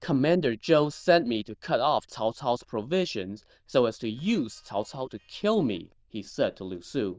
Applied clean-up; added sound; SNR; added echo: neural diffusion model UNIVERSE++.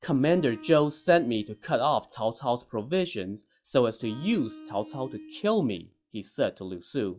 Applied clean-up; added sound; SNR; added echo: classical method log-MMSE.